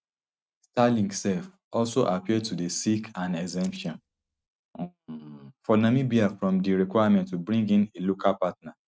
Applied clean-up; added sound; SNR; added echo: neural mask model RNNoise.